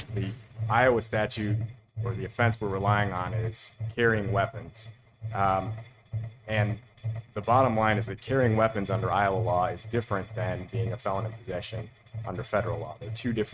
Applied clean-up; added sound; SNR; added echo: neural mask model RNNoise.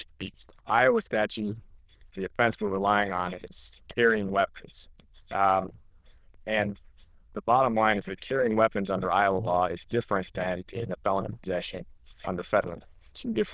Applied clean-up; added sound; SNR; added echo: neural diffusion model UNIVERSE++.